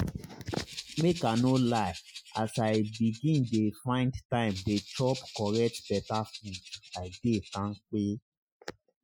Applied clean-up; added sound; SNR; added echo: classical method Wiener filter.